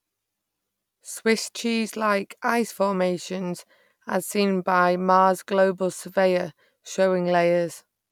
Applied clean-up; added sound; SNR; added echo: none; none; none; none.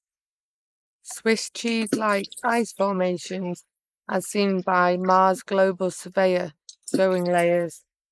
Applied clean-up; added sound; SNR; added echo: neural mask model Resemble Enhance denoiser.